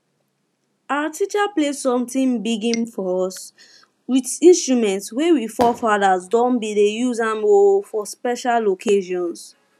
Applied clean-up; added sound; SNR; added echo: none; Fireworks; 13 dB; none.